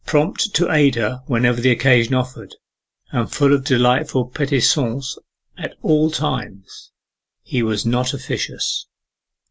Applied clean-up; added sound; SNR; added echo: none; none; none; none.